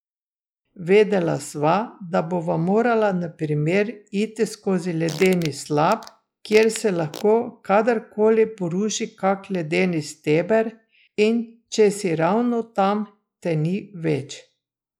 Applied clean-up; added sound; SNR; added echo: classical method log-MMSE.